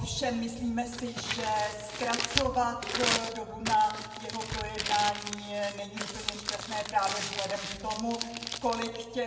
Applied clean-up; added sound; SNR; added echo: none; Crumpling, crinkling; 4 dB; reverberation time 1.0 s.